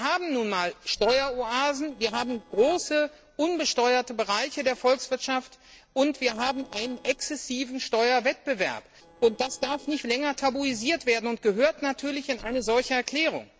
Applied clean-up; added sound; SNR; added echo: neural separator model SepFormer DNS4.